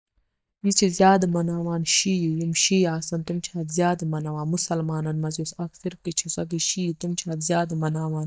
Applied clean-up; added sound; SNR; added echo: neural mask model DeepFilterNet 3.